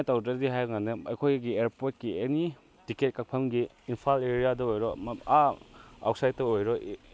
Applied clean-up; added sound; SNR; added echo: none; none; none; none.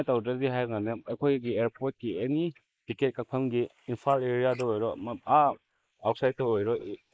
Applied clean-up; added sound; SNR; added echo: neural mask model Resemble Enhance denoiser.